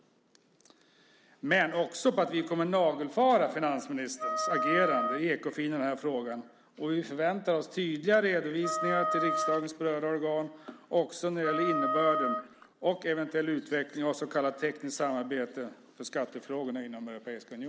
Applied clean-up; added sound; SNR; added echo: none; Wind instrument, woodwind instrument; 1 dB; none.